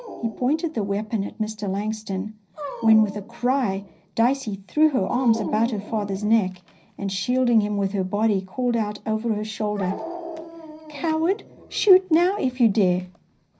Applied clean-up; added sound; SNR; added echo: none; Dog; 16 dB; reverberation time 0.5 s.